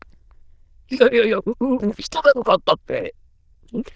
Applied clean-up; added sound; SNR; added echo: neural diffusion model UNIVERSE++.